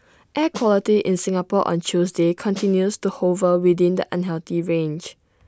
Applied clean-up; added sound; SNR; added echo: none; Snare drum; 18 dB; none.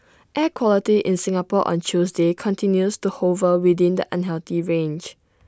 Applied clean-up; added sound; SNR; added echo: none; none; none; none.